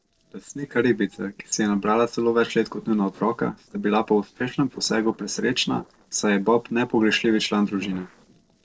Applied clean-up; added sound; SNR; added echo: neural separator model SepFormer DNS4.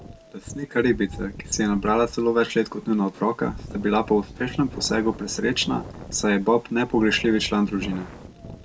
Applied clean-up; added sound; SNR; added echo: none; Wind; 15 dB; none.